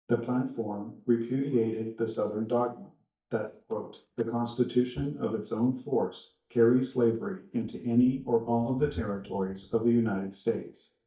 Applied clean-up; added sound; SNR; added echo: neural mask model DeepFilterNet 3.